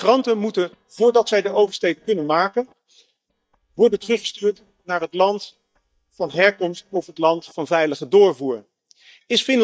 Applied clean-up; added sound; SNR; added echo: neural mask model DeepFilterNet 3.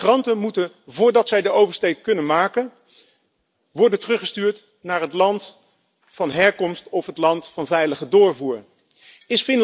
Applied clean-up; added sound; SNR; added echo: none; none; none; none.